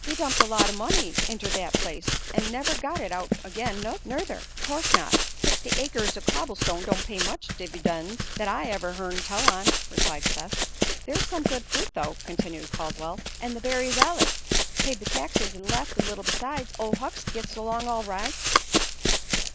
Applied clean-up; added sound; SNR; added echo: none; Run; -5 dB; none.